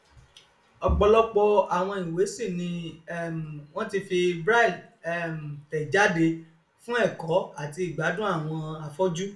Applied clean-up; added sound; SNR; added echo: none; none; none; reverberation time 0.3 s.